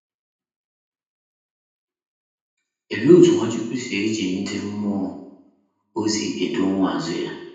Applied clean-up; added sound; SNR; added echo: none; none; none; reverberation time 0.9 s.